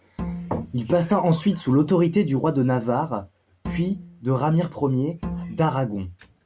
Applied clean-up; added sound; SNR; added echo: none; Bowed string instrument; 12 dB; none.